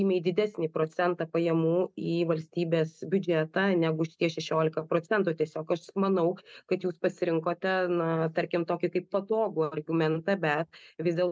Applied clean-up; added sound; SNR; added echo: none; none; none; none.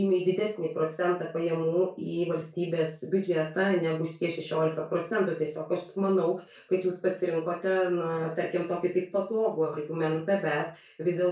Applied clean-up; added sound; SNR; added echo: none; none; none; reverberation time 0.3 s.